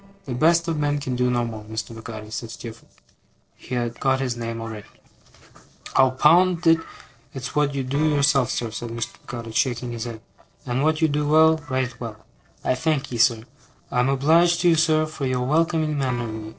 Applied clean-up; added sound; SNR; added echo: neural separator model SepFormer DNS4.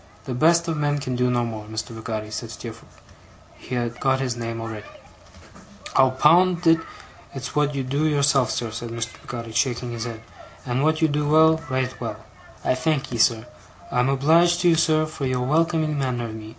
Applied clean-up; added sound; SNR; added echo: none; none; none; none.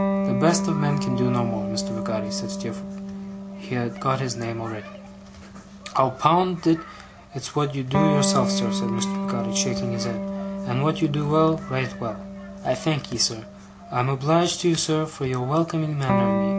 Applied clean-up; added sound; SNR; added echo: none; Electric guitar; 3 dB; none.